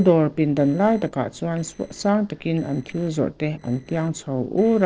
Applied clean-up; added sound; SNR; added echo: neural separator model SepFormer DNS4.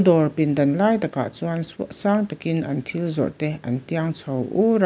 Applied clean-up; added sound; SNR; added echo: none; none; none; none.